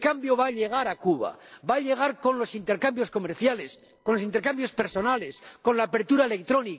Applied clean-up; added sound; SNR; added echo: neural separator model SepFormer DNS4.